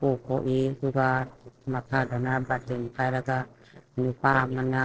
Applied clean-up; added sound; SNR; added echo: neural separator model SepFormer DNS4.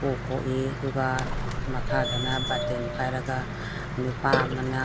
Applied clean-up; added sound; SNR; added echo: none; Burping, eructation + Bird; 1 dB; none.